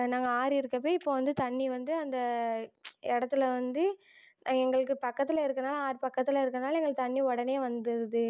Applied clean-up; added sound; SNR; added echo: none; none; none; none.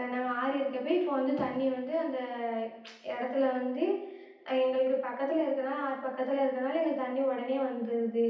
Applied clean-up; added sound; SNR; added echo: none; none; none; reverberation time 0.9 s.